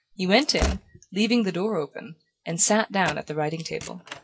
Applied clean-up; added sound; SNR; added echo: classical method WPE with log-MMSE.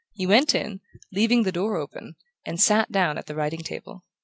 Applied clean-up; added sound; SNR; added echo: none; none; none; none.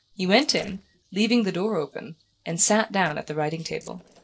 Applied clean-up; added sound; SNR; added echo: neural separator model SepFormer DNS4.